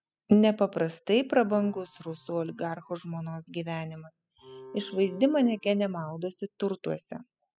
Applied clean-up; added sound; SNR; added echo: classical method spectral subtraction.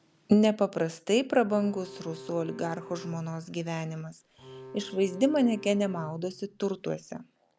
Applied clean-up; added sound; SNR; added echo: none; Bowed string instrument; 17 dB; none.